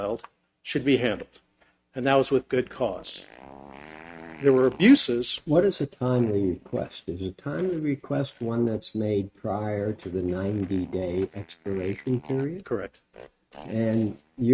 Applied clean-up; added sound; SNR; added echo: neural mask model RNNoise.